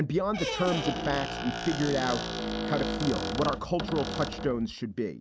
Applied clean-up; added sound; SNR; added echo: none; Squeak; 4 dB; none.